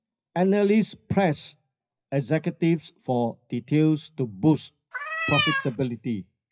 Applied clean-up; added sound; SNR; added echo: classical method WPE with log-MMSE.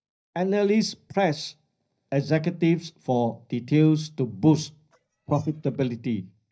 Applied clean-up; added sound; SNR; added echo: neural mask model DeepFilterNet 3.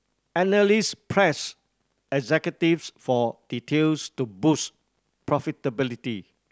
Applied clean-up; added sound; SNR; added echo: none; none; none; none.